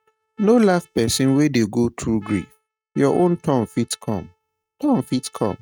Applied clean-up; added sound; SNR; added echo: neural mask model RNNoise.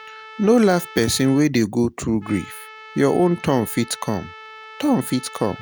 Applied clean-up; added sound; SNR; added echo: none; Trumpet; 20 dB; none.